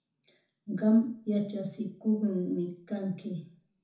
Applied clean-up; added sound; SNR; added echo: none; none; none; reverberation time 0.7 s.